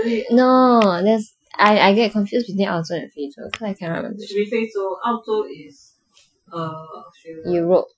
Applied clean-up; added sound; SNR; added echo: classical method Wiener filter.